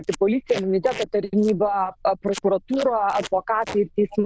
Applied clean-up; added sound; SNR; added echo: neural diffusion model UNIVERSE++.